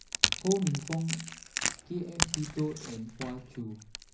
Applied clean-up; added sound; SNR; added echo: none; Crack / Crackle; 0 dB; reverberation time 0.5 s.